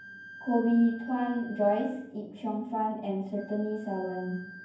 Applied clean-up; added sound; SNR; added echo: none; Wind instrument, woodwind instrument; 19 dB; reverberation time 0.9 s.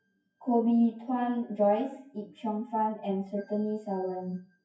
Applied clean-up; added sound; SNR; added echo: classical method WPE with log-MMSE.